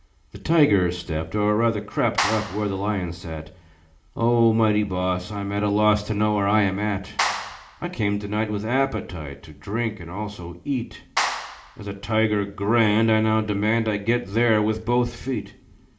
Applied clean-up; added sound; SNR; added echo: none; Clapping; 6 dB; reverberation time 0.5 s.